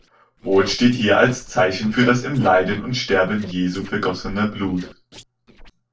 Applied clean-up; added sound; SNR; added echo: neural separator model SepFormer DNS4.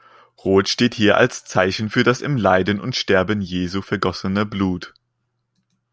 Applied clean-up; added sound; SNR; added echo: none; none; none; none.